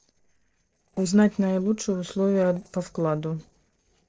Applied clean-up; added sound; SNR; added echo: neural separator model SepFormer DNS4.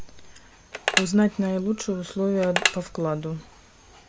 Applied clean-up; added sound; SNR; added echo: none; Telephone; 4 dB; none.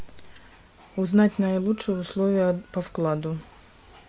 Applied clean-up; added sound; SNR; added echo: none; none; none; none.